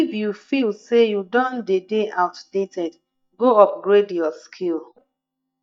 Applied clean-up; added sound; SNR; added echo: neural mask model DeepFilterNet 3.